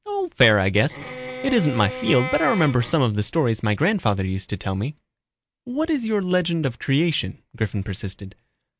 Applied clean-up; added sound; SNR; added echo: none; Bowed string instrument; 11 dB; none.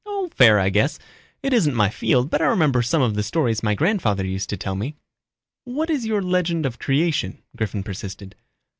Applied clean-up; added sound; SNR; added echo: none; none; none; none.